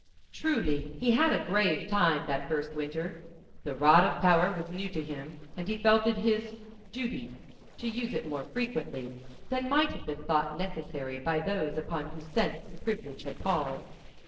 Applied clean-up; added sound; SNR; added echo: neural separator model SepFormer DNS4.